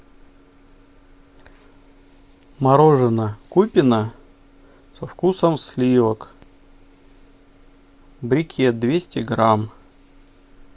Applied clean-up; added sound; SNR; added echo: none; none; none; none.